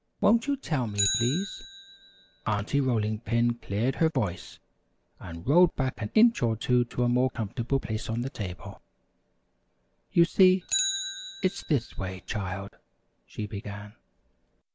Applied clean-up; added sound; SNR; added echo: none; Bicycle; 13 dB; none.